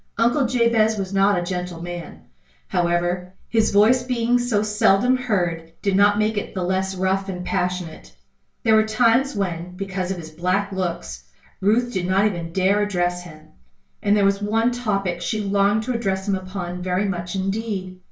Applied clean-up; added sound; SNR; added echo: none; none; none; reverberation time 0.3 s.